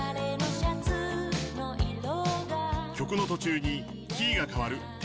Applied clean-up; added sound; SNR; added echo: none; none; none; none.